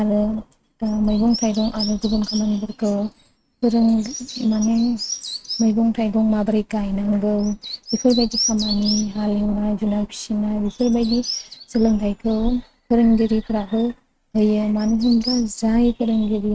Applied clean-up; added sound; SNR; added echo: neural mask model RNNoise.